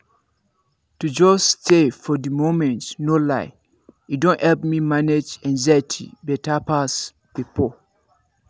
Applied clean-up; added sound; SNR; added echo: none; none; none; none.